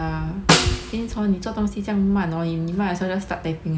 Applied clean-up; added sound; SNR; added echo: none; Snare drum; 0 dB; none.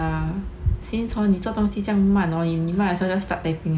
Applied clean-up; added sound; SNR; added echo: none; none; none; none.